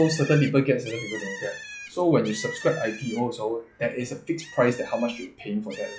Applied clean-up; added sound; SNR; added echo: classical method log-MMSE.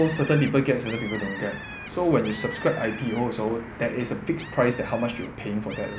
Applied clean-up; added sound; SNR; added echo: none; Bird; 15 dB; none.